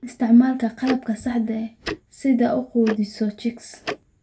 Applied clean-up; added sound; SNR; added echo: none; Tick-tock; 14 dB; reverberation time 0.2 s.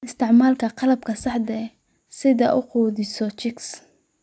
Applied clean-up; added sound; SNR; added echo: none; none; none; none.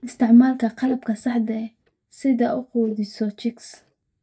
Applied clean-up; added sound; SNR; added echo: neural mask model DeepFilterNet 3.